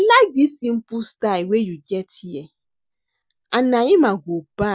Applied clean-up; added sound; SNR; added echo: none; none; none; none.